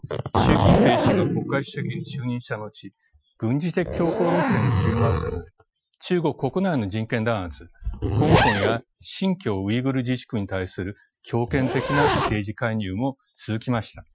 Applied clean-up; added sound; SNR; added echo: classical method Wiener filter.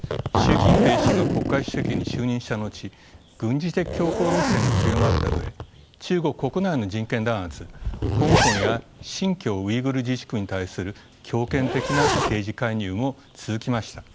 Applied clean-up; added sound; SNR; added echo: none; Zipper (clothing); -1 dB; none.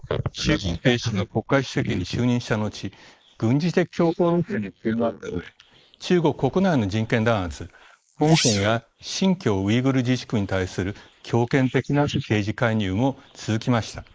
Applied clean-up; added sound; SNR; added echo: neural mask model Resemble Enhance denoiser.